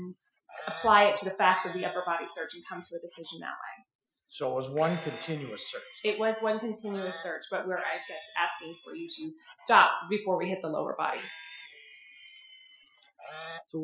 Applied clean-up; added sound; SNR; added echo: classical method Wiener filter.